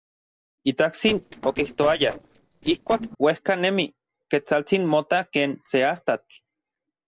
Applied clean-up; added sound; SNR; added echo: neural separator model SepFormer DNS4.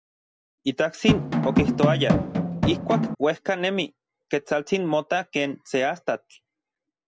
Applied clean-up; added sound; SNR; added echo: none; Drum; -4 dB; none.